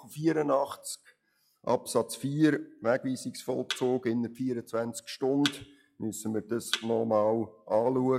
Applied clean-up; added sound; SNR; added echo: classical method log-MMSE.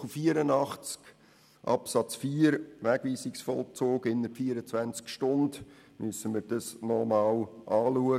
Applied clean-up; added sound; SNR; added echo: none; none; none; none.